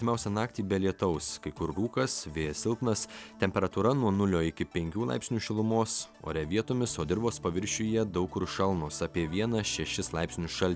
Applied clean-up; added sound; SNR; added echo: none; none; none; none.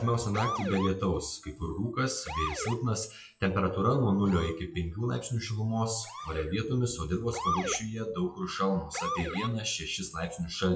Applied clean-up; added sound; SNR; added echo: classical method WPE with log-MMSE.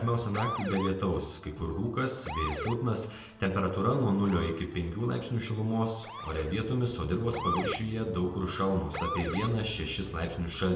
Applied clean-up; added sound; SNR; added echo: none; Motor vehicle (road) / Siren; 11 dB; reverberation time 0.7 s.